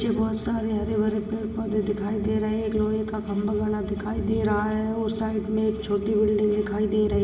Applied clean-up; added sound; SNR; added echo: none; none; none; reverberation time 0.8 s.